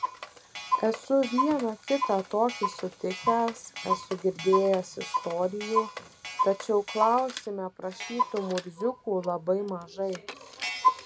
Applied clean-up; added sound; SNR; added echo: none; Clock; 4 dB; none.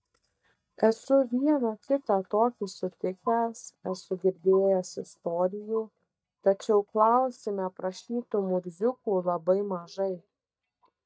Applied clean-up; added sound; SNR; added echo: neural mask model DeepFilterNet 3.